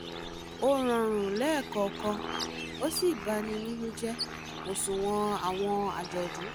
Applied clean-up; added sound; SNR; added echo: none; Aircraft + Bird; 8 dB; none.